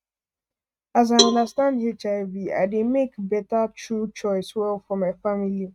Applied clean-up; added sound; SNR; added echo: neural mask model RNNoise.